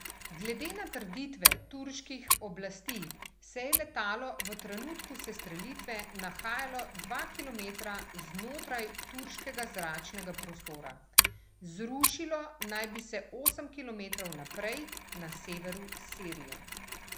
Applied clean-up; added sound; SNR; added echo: none; Mechanisms; -5 dB; none.